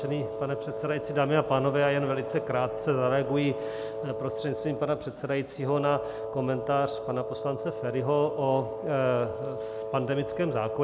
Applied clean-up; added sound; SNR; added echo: none; Wind instrument, woodwind instrument; 7 dB; none.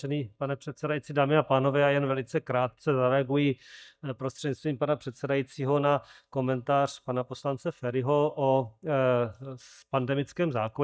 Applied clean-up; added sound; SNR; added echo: neural mask model DeepFilterNet 3.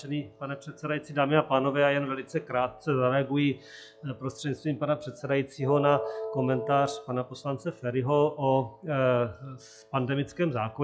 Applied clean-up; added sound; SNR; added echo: classical method log-MMSE.